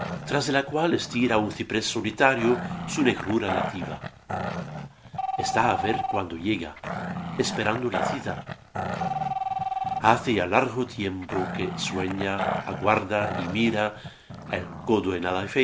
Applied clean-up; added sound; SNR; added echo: none; Telephone + Growling; 6 dB; none.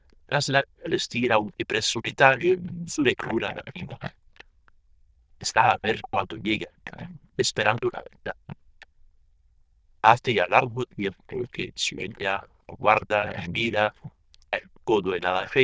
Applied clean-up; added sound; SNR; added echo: neural diffusion model UNIVERSE++.